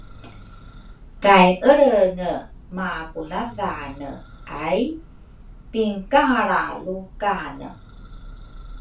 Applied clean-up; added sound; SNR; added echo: none; Church bell; 19 dB; reverberation time 0.3 s.